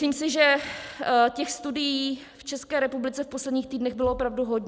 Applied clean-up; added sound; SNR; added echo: none; none; none; none.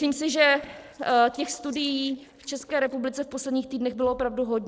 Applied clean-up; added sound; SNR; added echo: neural separator model SepFormer DNS4.